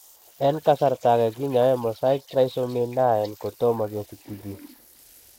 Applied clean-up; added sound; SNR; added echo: neural mask model Resemble Enhance denoiser.